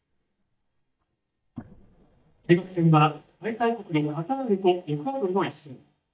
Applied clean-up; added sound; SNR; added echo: neural mask model DeepFilterNet 3.